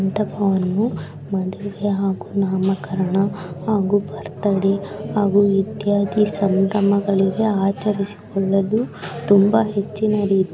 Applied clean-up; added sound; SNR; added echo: none; none; none; none.